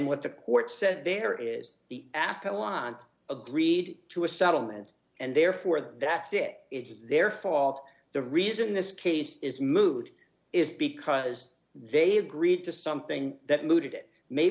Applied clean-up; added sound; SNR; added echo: none; none; none; none.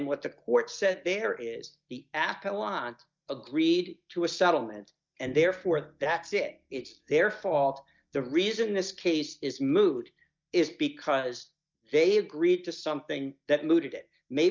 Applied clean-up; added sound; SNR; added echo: neural mask model DeepFilterNet 3.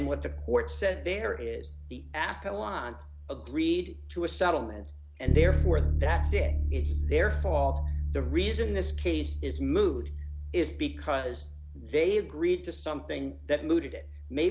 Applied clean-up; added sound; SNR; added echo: none; Bass guitar; 1 dB; none.